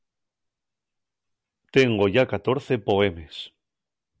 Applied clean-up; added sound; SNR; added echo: none; none; none; none.